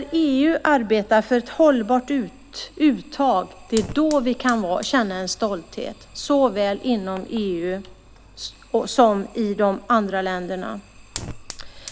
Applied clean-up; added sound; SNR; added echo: none; Fire; 19 dB; none.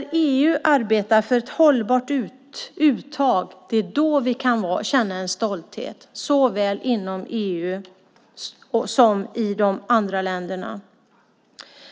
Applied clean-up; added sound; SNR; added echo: none; none; none; none.